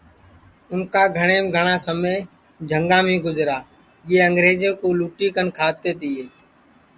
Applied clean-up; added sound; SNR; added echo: none; none; none; none.